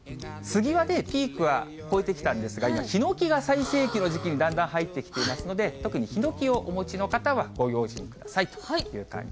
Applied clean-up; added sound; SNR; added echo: none; none; none; none.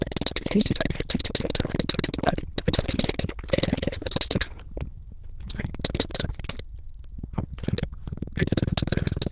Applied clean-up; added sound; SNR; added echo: neural diffusion model UNIVERSE++.